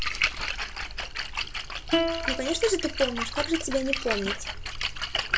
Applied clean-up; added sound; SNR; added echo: none; Plucked string instrument + Splash, splatter; -2 dB; none.